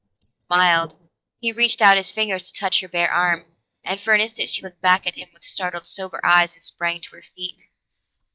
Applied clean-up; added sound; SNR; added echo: neural mask model DeepFilterNet 3.